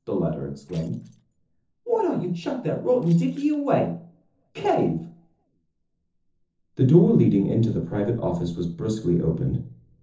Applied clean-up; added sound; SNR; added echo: neural separator model SepFormer DNS4.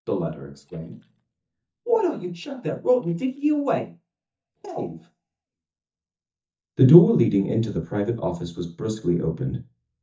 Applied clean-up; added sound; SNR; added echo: neural mask model DeepFilterNet 3.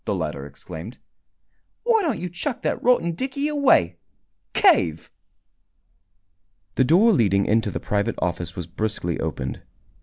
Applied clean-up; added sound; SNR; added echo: none; none; none; none.